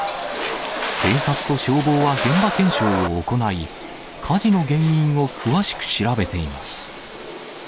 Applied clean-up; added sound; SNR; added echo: none; none; none; none.